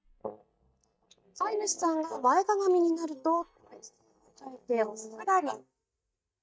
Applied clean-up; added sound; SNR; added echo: neural mask model DeepFilterNet 3.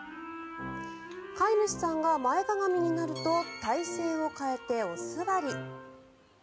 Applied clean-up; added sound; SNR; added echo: none; none; none; none.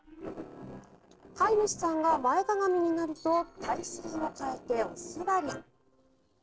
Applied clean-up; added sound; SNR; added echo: neural separator model SepFormer DNS4.